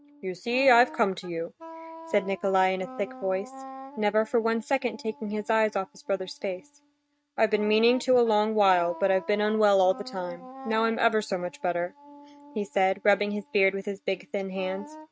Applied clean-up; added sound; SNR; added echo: neural mask model RNNoise.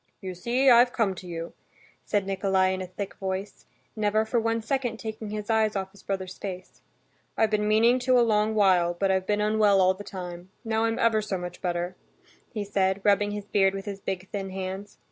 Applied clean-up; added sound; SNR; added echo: none; none; none; none.